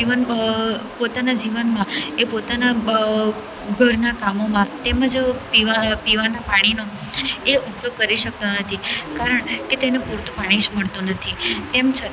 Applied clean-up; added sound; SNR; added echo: none; none; none; none.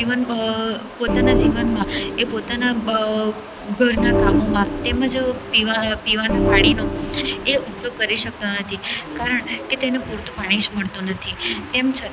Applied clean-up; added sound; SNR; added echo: none; Organ; 0 dB; none.